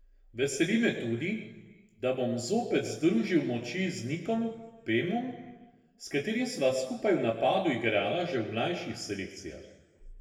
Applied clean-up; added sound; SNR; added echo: none; none; none; reverberation time 1.2 s.